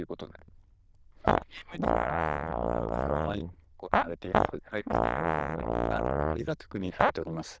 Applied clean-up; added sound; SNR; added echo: neural diffusion model UNIVERSE++.